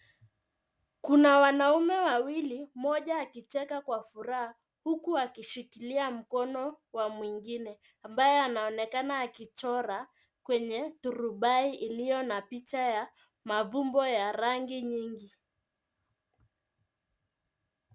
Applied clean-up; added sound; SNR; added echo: none; none; none; none.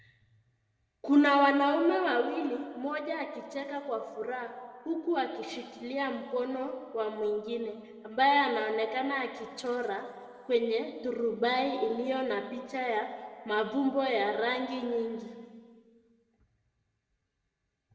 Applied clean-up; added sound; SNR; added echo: none; none; none; reverberation time 2.0 s.